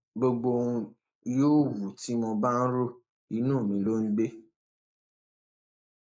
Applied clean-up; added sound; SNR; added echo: neural mask model Resemble Enhance denoiser.